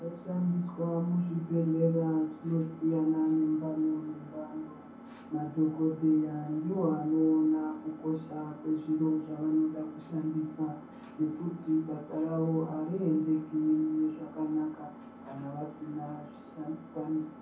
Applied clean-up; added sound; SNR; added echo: none; Engine; 17 dB; reverberation time 0.6 s.